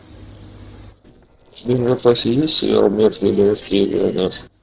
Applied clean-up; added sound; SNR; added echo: neural separator model SepFormer DNS4.